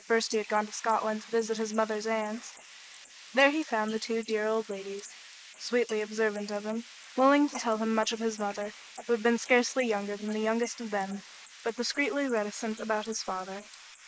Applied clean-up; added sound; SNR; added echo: neural mask model Resemble Enhance denoiser.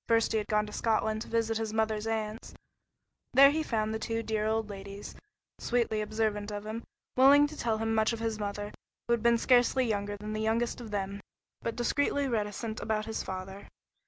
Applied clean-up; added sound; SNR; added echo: none; none; none; none.